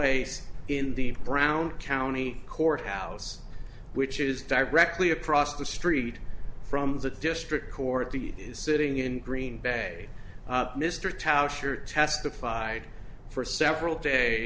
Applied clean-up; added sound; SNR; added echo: none; none; none; none.